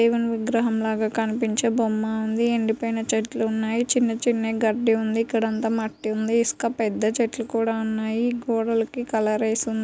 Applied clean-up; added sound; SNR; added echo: none; none; none; none.